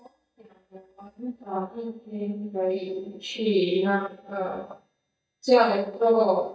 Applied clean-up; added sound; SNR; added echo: neural mask model DeepFilterNet 3.